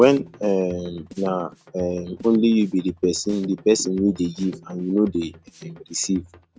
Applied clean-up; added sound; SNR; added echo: neural mask model RNNoise.